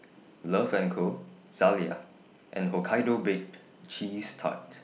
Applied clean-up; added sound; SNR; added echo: none; none; none; none.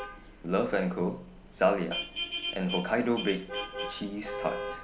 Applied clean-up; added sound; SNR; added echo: none; Vehicle horn, car horn, honking; 7 dB; none.